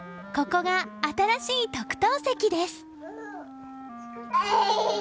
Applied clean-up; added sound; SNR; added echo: none; Wind instrument, woodwind instrument; 15 dB; none.